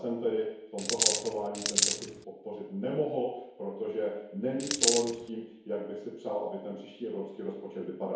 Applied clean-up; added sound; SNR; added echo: none; Coin (dropping); -5 dB; reverberation time 1.0 s.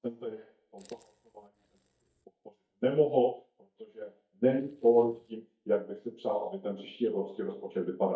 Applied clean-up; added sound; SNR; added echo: neural mask model DeepFilterNet 3.